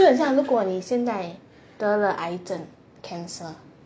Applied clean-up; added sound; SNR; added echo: none; none; none; none.